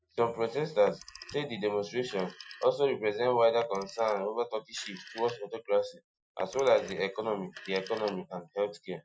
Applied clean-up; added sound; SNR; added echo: classical method Wiener filter.